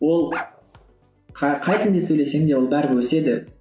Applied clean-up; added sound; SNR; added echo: none; Bark; 14 dB; none.